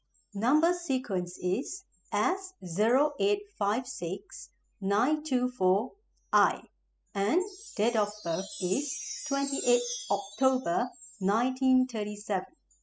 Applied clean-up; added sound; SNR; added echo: classical method spectral subtraction.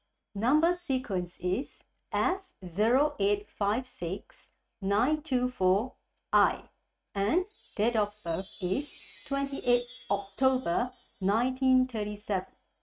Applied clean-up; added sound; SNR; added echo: neural mask model RNNoise.